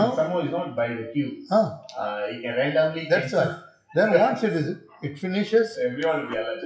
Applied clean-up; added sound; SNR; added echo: classical method WPE with log-MMSE.